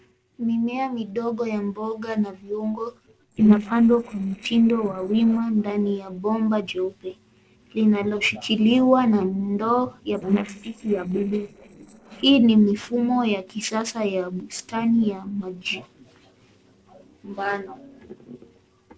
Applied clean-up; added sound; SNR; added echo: neural separator model SepFormer DNS4.